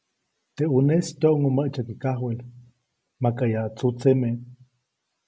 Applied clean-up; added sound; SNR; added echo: none; none; none; none.